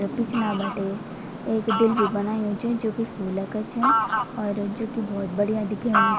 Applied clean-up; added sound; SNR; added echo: none; Fowl; 2 dB; none.